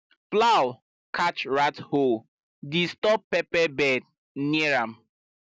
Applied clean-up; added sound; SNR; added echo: none; none; none; none.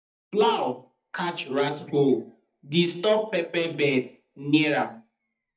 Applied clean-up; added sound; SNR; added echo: neural mask model DeepFilterNet 3.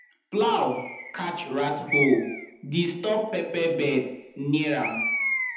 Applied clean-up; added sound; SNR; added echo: none; Bird; 7 dB; reverberation time 0.8 s.